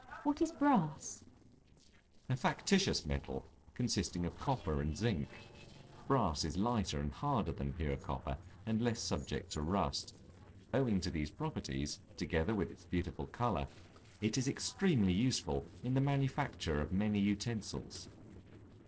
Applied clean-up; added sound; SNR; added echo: neural separator model SepFormer DNS4.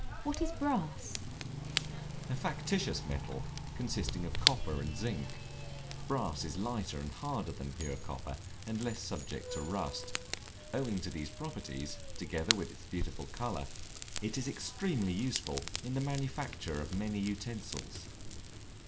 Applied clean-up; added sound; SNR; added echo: none; Fire / Rain; 2 dB; reverberation time 0.4 s.